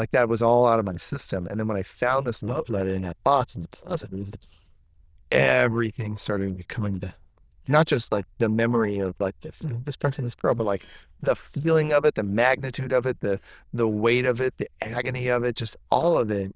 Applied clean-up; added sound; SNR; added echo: neural diffusion model UNIVERSE++.